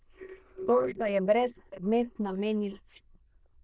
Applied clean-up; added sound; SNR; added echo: neural diffusion model UNIVERSE++.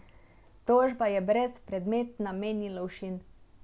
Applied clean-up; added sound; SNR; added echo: none; none; none; none.